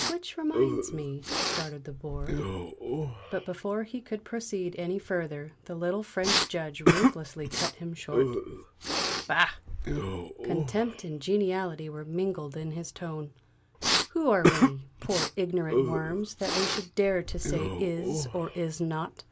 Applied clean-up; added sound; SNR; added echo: none; Respiratory sounds; -1 dB; none.